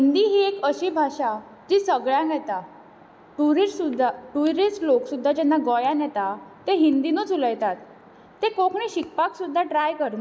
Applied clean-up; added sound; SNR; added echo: none; none; none; none.